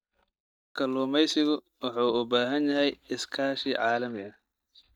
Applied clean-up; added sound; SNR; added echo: neural mask model DeepFilterNet 3.